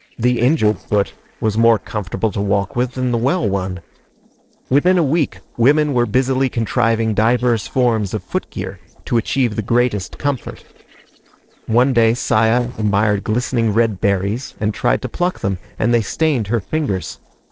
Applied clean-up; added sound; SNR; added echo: neural separator model SepFormer DNS4.